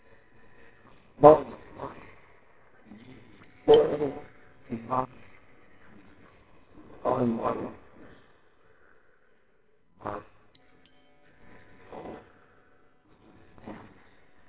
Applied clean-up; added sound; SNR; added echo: neural separator model SepFormer WHAMR!.